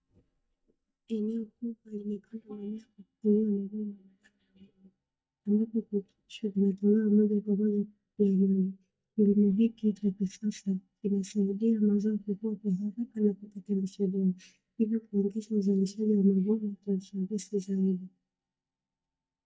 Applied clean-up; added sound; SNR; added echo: neural mask model DeepFilterNet 3.